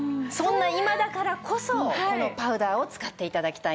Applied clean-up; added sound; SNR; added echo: none; none; none; none.